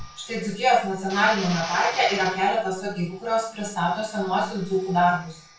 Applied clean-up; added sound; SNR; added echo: none; Drill; 15 dB; reverberation time 0.3 s.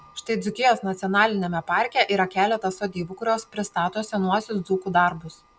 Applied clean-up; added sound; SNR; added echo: none; none; none; none.